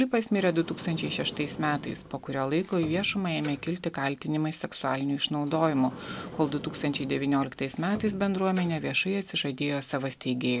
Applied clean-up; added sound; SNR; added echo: none; Sliding door; 16 dB; none.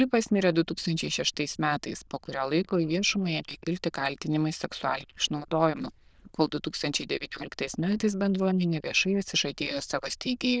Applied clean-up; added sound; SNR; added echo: neural diffusion model UNIVERSE++.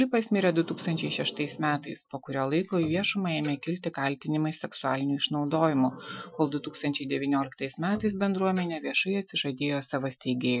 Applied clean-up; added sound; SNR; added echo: classical method Wiener filter.